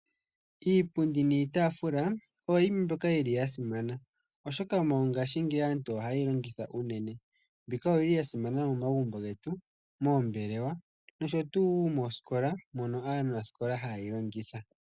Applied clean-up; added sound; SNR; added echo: none; none; none; none.